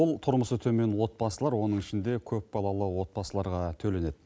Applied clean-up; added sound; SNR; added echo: none; none; none; none.